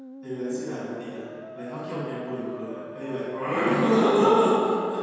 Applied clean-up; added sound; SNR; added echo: none; Musical instrument; 17 dB; reverberation time 2.1 s.